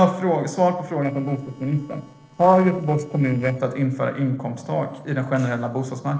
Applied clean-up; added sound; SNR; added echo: neural separator model SepFormer DNS4.